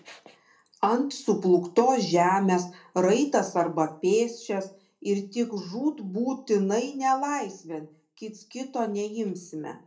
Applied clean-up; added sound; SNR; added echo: none; none; none; reverberation time 0.3 s.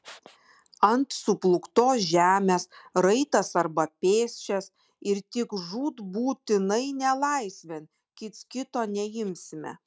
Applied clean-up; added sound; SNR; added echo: none; none; none; none.